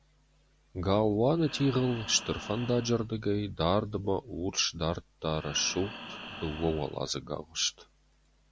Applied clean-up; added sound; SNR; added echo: none; Breathing; 13 dB; none.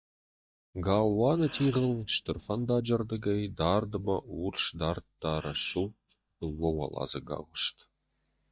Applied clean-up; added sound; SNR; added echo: neural mask model DeepFilterNet 3.